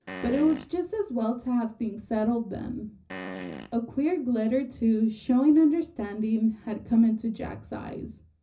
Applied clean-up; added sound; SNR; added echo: none; Fart; 12 dB; reverberation time 0.4 s.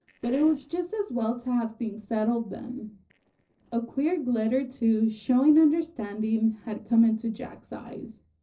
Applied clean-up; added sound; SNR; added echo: neural separator model SepFormer DNS4.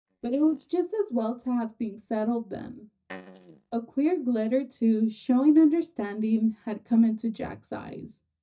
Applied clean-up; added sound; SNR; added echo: neural mask model DeepFilterNet 3.